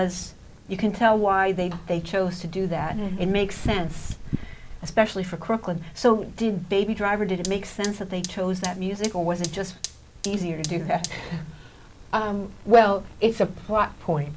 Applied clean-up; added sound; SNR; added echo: none; Fire; 13 dB; none.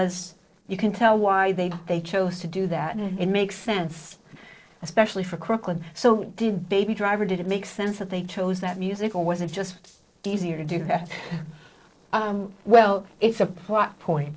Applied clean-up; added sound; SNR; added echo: neural separator model SepFormer DNS4.